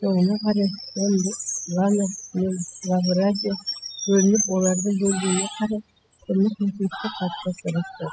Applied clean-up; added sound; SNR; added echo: classical method spectral subtraction.